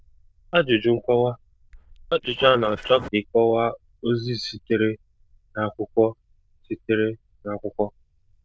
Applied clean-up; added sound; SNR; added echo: neural diffusion model UNIVERSE++.